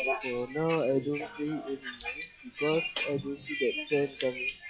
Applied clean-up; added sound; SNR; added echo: classical method log-MMSE.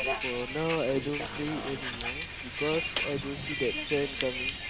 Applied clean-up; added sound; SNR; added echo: none; Bus; 2 dB; none.